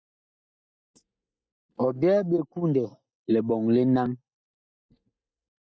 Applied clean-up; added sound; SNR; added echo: neural mask model DeepFilterNet 3.